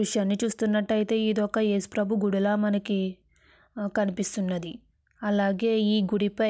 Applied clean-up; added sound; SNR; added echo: none; none; none; none.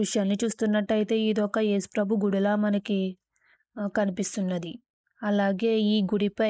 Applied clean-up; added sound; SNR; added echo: neural mask model Resemble Enhance denoiser.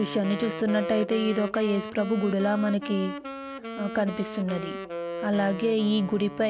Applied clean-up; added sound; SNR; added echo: none; Wind instrument, woodwind instrument; 9 dB; none.